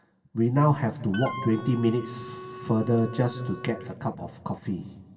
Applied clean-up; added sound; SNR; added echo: none; Wind instrument, woodwind instrument; 13 dB; reverberation time 1.8 s.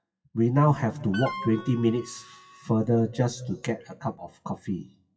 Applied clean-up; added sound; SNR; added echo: classical method WPE with log-MMSE.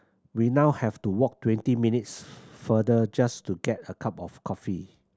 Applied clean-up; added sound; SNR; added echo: none; none; none; none.